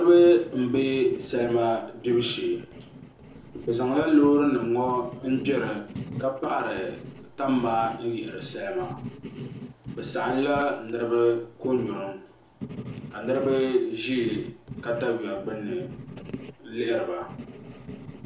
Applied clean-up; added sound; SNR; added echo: none; Writing; 14 dB; reverberation time 0.6 s.